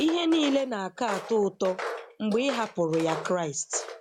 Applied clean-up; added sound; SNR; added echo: none; Walk, footsteps; 11 dB; none.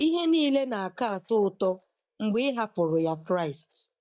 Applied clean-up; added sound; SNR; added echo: neural mask model DeepFilterNet 3.